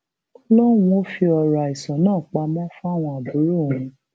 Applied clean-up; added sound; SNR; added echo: none; none; none; none.